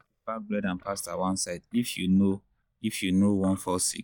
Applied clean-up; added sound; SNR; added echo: neural mask model DeepFilterNet 3.